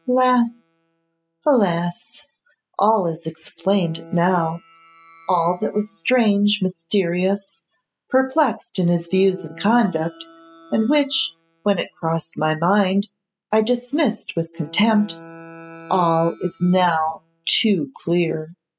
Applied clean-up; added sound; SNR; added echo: classical method spectral subtraction.